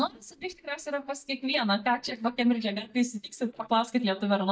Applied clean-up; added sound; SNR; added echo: neural mask model DeepFilterNet 3.